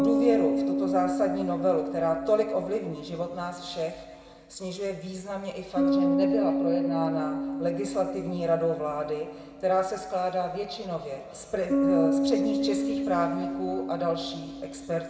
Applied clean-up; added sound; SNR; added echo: none; Bass guitar; 0 dB; reverberation time 1.9 s.